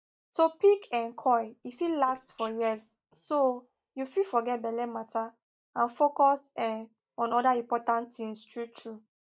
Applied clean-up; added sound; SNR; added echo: neural mask model DeepFilterNet 3.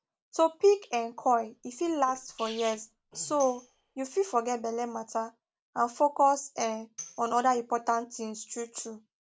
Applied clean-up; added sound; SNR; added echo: none; Tambourine + Sneeze; 20 dB; none.